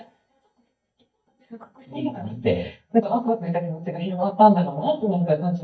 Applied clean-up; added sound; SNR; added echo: neural mask model DeepFilterNet 3.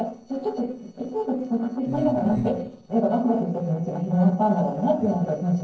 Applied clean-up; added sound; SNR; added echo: neural separator model SepFormer DNS4.